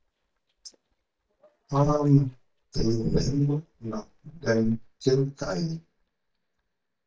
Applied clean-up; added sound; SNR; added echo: neural mask model DeepFilterNet 3.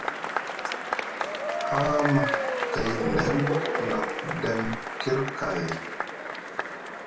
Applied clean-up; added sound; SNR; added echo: none; Applause / Crowd / Cheering; 0 dB; reverberation time 0.3 s.